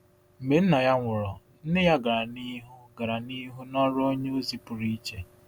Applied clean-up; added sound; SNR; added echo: none; none; none; none.